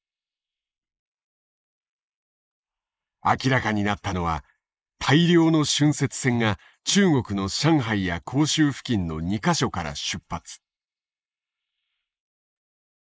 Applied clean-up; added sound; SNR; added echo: neural mask model Resemble Enhance denoiser.